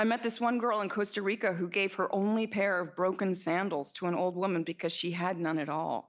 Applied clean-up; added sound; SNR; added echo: none; none; none; none.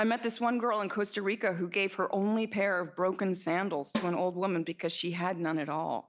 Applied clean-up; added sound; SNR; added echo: none; Snare drum; 11 dB; none.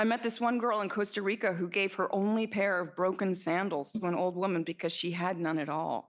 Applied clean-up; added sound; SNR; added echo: neural mask model Resemble Enhance denoiser.